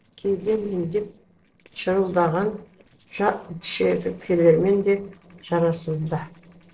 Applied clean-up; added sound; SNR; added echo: neural separator model SepFormer DNS4.